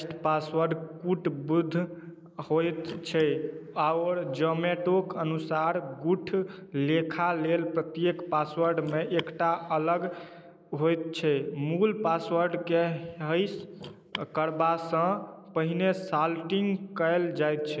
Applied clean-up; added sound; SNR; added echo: neural mask model Resemble Enhance denoiser.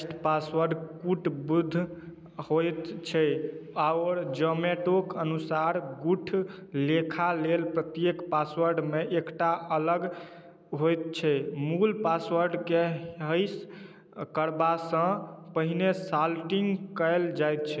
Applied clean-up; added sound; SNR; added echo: none; none; none; none.